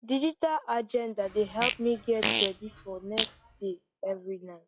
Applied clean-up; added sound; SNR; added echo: classical method log-MMSE.